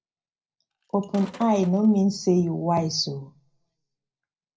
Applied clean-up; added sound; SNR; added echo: none; Sink (filling or washing); 20 dB; reverberation time 0.5 s.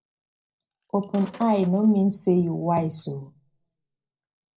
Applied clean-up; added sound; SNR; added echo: neural separator model SepFormer DNS4.